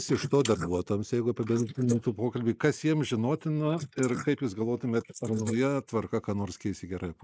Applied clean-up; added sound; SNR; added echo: neural mask model Resemble Enhance denoiser.